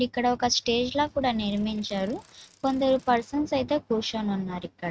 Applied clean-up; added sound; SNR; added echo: neural mask model RNNoise.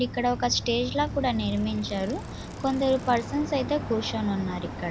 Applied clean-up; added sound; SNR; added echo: none; Bicycle; 9 dB; none.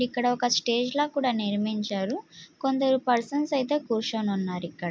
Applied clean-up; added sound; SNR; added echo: none; none; none; none.